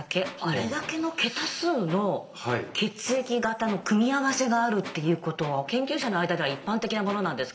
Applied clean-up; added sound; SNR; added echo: none; Tools; 17 dB; reverberation time 0.8 s.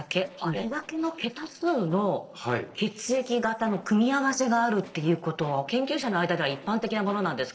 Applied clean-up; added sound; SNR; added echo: neural separator model SepFormer DNS4.